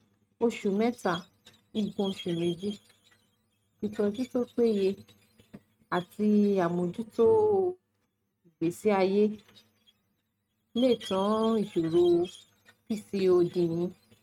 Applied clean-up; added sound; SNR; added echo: neural mask model RNNoise.